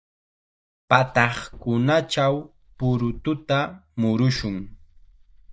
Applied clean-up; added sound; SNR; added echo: neural mask model DeepFilterNet 3.